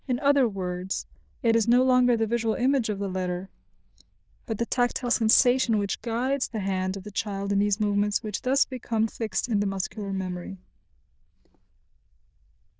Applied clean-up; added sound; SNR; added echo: neural diffusion model UNIVERSE++.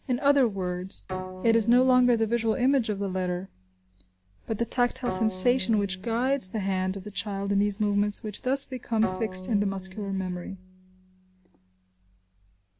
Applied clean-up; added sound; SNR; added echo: none; Bowed string instrument; 15 dB; none.